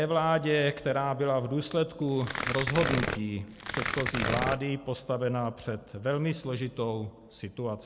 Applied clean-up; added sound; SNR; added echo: none; Tearing; 2 dB; none.